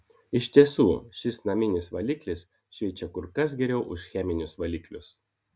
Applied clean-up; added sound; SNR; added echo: none; none; none; none.